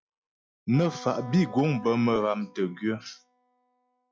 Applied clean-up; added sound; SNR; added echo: classical method log-MMSE.